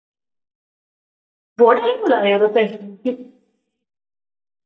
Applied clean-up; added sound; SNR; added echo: neural mask model DeepFilterNet 3.